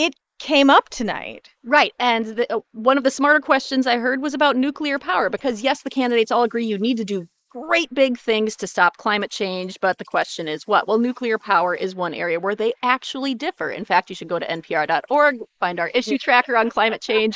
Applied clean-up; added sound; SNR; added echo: neural mask model Resemble Enhance denoiser.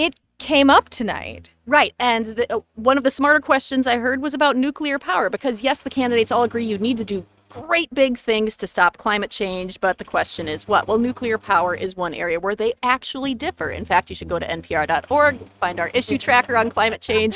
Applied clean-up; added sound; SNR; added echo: neural mask model RNNoise.